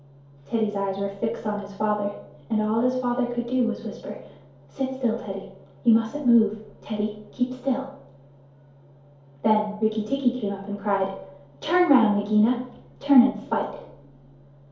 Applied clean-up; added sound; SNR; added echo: none; none; none; reverberation time 2.4 s.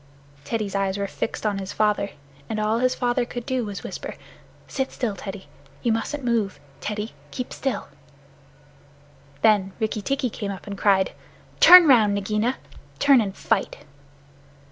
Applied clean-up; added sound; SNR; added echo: none; none; none; none.